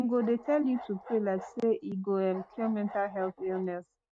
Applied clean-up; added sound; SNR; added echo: neural mask model RNNoise.